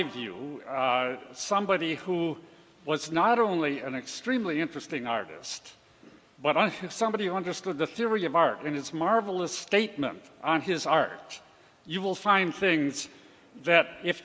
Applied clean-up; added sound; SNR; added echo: none; none; none; none.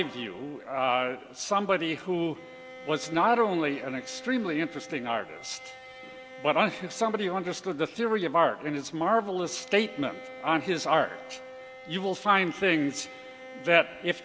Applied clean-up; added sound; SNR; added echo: none; Bowed string instrument; 18 dB; none.